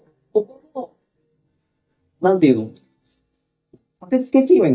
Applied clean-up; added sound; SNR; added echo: neural mask model DeepFilterNet 3.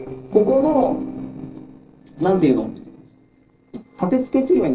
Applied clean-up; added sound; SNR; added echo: neural separator model SepFormer DNS4.